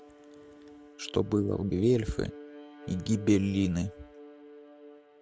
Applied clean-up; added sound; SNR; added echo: none; Bowed string instrument; 17 dB; none.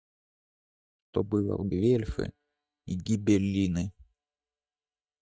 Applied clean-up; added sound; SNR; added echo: neural mask model DeepFilterNet 3.